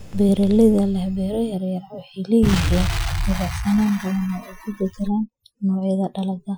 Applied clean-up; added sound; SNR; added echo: classical method Wiener filter.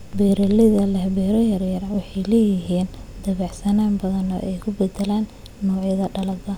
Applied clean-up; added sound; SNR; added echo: none; none; none; none.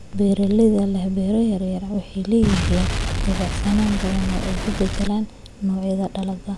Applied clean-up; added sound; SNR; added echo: none; Explosion; 2 dB; none.